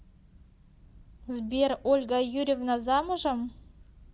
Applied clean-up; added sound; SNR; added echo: none; none; none; none.